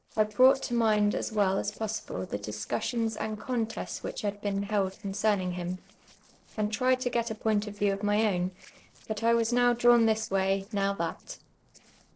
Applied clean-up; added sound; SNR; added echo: neural separator model SepFormer DNS4.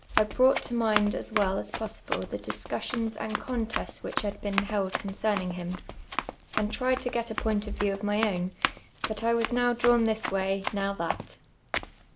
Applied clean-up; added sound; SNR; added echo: none; Run; 7 dB; none.